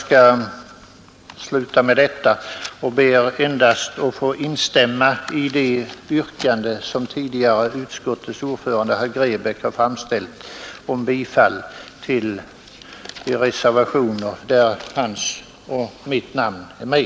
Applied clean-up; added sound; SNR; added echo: none; none; none; none.